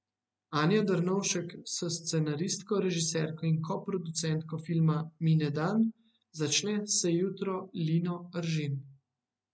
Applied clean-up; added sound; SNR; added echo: none; none; none; none.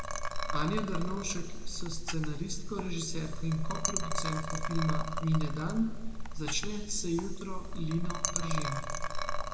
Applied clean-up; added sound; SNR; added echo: none; Liquid; -3 dB; reverberation time 1.6 s.